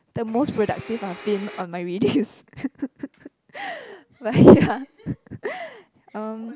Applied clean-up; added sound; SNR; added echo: none; Domestic sounds, home sounds; 18 dB; none.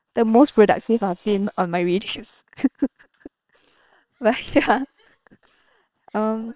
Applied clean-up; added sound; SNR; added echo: neural separator model SepFormer WHAM!.